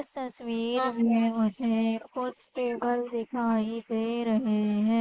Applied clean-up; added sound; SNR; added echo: neural mask model Resemble Enhance denoiser.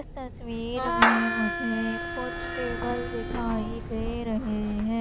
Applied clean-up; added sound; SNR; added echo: none; Meow / Clapping + Harmonica; 0 dB; none.